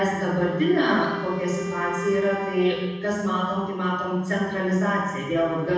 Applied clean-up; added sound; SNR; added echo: none; Wind instrument, woodwind instrument; 12 dB; reverberation time 1.1 s.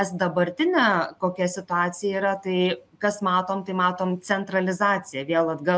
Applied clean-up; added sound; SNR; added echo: none; none; none; none.